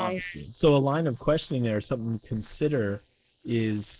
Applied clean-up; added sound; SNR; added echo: neural mask model Resemble Enhance denoiser.